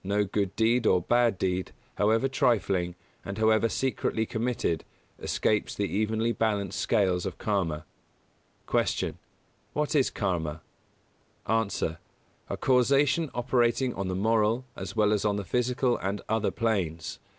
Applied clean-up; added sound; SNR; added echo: none; none; none; none.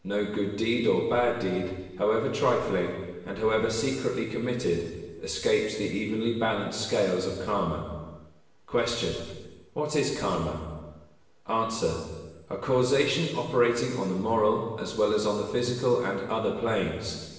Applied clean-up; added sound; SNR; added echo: none; none; none; reverberation time 1.2 s.